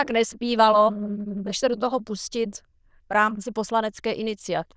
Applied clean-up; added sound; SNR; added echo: neural diffusion model UNIVERSE++.